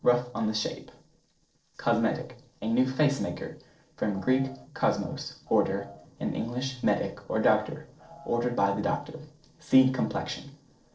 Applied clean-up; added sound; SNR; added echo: neural separator model SepFormer DNS4.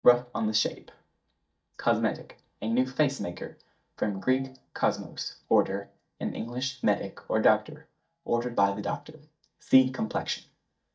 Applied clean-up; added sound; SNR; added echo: neural mask model DeepFilterNet 3.